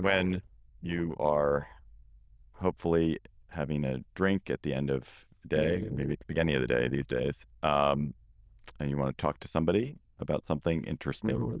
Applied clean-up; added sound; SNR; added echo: neural diffusion model UNIVERSE++.